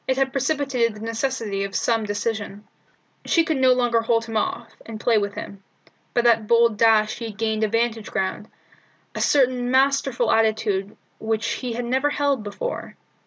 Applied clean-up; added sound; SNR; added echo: none; none; none; none.